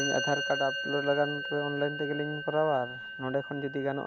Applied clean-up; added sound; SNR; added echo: none; Musical instrument; 5 dB; none.